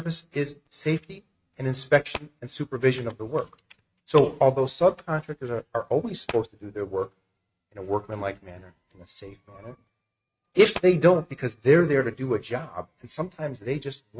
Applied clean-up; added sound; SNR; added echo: neural mask model RNNoise.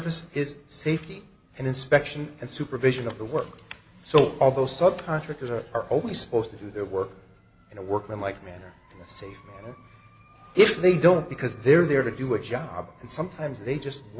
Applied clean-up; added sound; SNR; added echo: none; none; none; none.